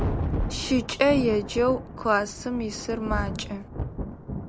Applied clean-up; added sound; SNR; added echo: none; Thunder; 4 dB; none.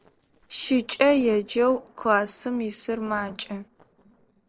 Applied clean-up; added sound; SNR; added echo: neural separator model SepFormer DNS4.